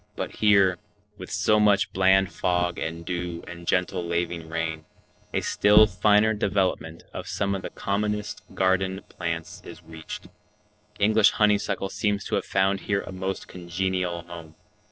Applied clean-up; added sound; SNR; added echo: neural separator model SepFormer DNS4.